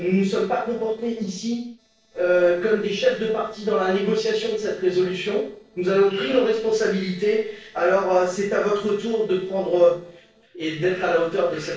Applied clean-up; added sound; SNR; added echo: neural separator model SepFormer DNS4.